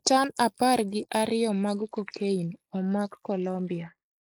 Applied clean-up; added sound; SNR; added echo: neural mask model Resemble Enhance denoiser.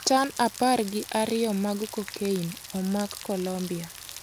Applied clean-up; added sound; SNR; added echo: none; Rain; 14 dB; none.